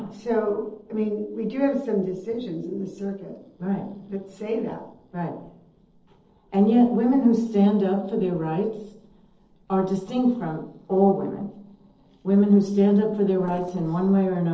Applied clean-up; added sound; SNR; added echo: neural separator model SepFormer DNS4.